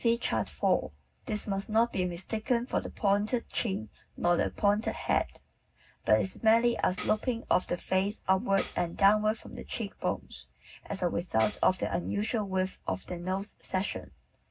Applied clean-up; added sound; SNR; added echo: none; Tambourine; 18 dB; reverberation time 0.4 s.